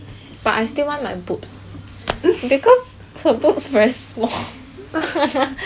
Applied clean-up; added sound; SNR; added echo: none; none; none; none.